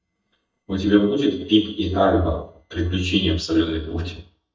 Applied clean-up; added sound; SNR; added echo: neural mask model DeepFilterNet 3.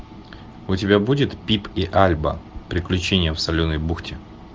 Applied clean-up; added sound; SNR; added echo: none; none; none; none.